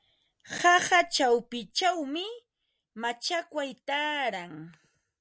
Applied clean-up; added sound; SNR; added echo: none; none; none; none.